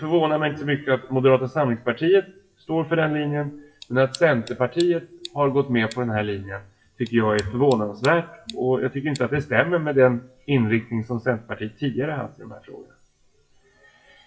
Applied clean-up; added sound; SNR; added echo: classical method WPE with log-MMSE.